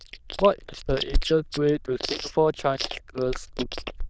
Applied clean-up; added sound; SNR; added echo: neural diffusion model UNIVERSE++.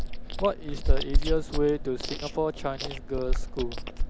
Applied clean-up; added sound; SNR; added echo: none; Chewing, mastication; -4 dB; none.